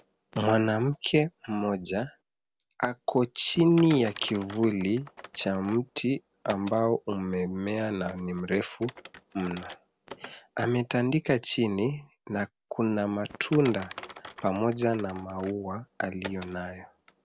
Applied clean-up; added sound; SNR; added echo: none; Typing; 20 dB; none.